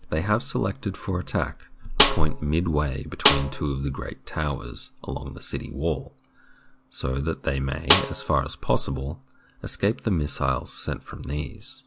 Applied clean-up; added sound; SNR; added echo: none; Snare drum; 1 dB; none.